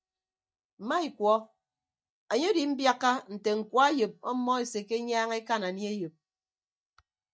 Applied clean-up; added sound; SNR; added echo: neural mask model DeepFilterNet 3.